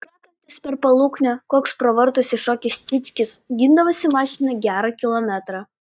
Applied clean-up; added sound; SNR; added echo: neural mask model DeepFilterNet 3.